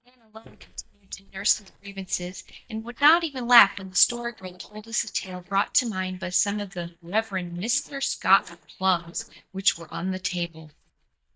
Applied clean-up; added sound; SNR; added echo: neural mask model DeepFilterNet 3.